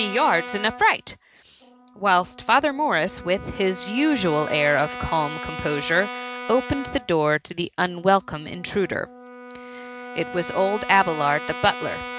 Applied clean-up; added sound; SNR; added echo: none; Brass instrument; 12 dB; none.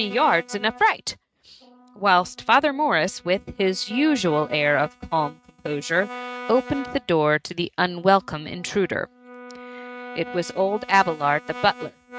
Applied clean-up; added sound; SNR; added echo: neural mask model RNNoise.